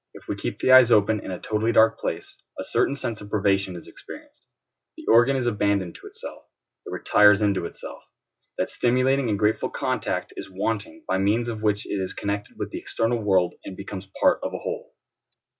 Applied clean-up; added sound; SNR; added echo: none; none; none; none.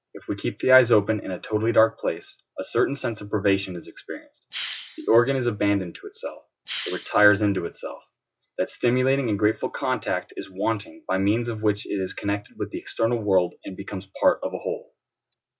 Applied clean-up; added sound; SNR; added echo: none; Hiss; 16 dB; none.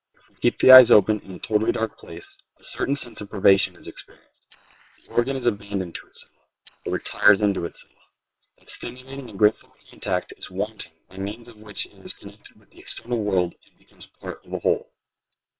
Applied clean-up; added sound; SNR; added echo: neural separator model SepFormer WHAM!.